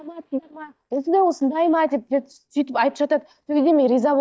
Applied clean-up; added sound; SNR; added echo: neural mask model DeepFilterNet 3.